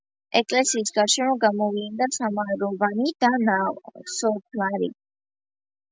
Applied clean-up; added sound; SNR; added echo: none; none; none; none.